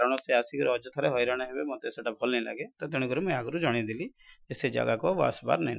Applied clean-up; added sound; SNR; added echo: classical method Wiener filter.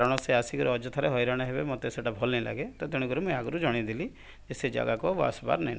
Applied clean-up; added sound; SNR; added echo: none; Crackle; 19 dB; none.